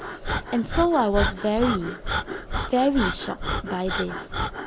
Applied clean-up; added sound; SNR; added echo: none; Breathing; 3 dB; none.